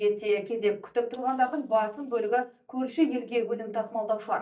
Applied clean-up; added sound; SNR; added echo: neural mask model DeepFilterNet 3.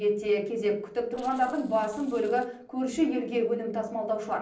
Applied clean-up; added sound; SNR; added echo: neural separator model SepFormer DNS4.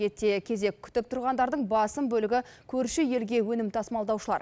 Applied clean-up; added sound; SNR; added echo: none; none; none; none.